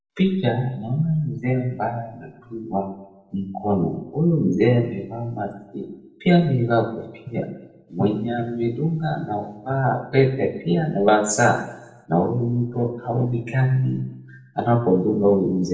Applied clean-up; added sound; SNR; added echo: none; none; none; reverberation time 0.6 s.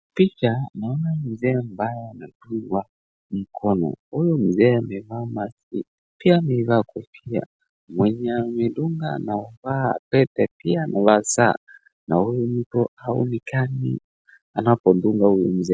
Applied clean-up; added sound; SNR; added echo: none; none; none; none.